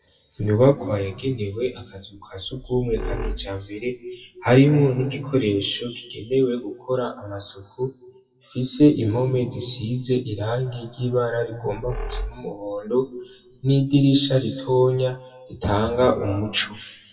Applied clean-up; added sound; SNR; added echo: classical method WPE with log-MMSE.